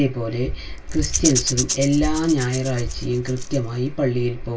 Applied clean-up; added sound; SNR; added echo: none; Rattle / Rattle (instrument); 8 dB; reverberation time 0.1 s.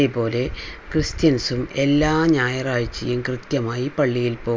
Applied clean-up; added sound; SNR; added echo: none; none; none; none.